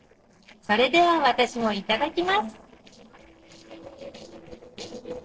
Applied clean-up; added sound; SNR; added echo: neural separator model SepFormer DNS4.